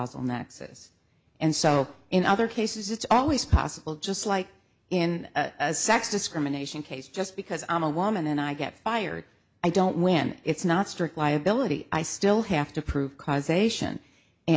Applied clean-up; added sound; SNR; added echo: none; none; none; none.